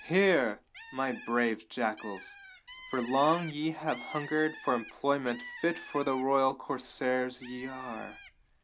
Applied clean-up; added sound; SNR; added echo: none; Bird; 17 dB; none.